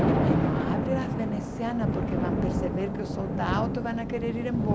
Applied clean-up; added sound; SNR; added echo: none; Thunder; -4 dB; none.